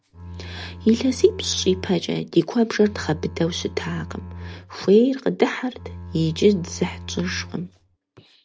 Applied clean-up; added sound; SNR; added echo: none; Bowed string instrument; 15 dB; none.